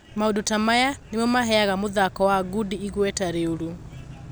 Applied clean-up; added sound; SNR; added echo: none; none; none; none.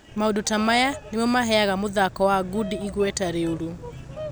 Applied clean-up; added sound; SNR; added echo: none; Bird vocalization, bird call, bird song; 17 dB; none.